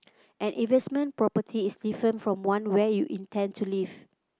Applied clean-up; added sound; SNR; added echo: none; none; none; none.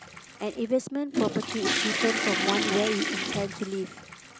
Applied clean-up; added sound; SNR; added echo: none; Toilet flush / Water; 1 dB; none.